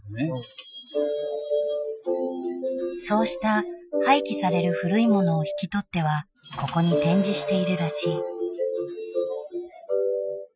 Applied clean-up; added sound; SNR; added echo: classical method Wiener filter.